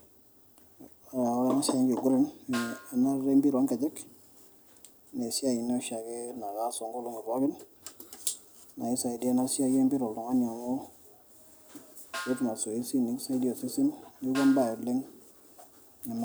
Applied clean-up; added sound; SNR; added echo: none; Snare drum; 16 dB; none.